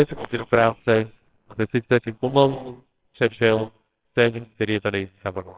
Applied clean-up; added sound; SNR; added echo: neural separator model SepFormer WHAMR!.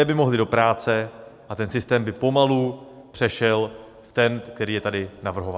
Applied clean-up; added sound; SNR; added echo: none; none; none; none.